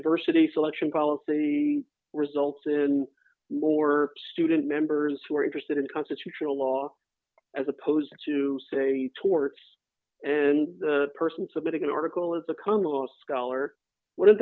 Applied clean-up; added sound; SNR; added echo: none; none; none; none.